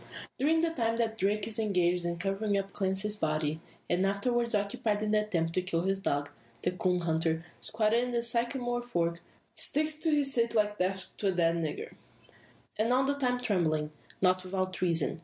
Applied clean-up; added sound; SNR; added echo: none; none; none; none.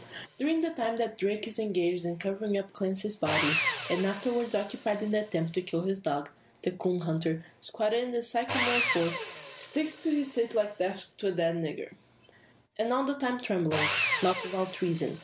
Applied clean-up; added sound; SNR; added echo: none; Sawing; 7 dB; none.